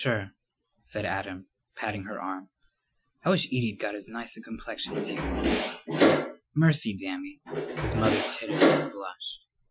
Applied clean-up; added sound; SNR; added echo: classical method Wiener filter.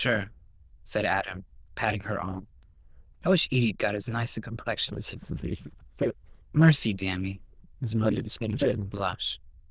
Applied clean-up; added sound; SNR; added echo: neural diffusion model UNIVERSE++.